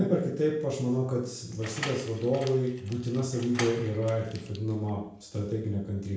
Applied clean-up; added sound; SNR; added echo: none; Door; 13 dB; reverberation time 0.7 s.